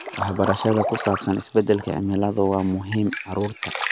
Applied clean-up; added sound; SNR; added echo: none; Drip; 8 dB; none.